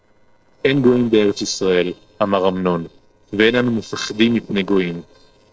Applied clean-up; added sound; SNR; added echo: neural separator model SepFormer DNS4.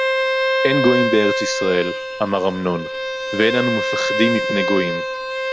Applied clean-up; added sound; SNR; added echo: none; Bowed string instrument; 0 dB; none.